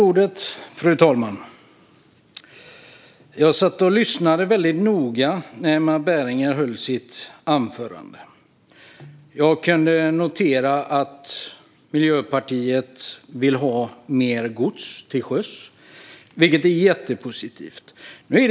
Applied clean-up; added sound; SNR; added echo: none; none; none; none.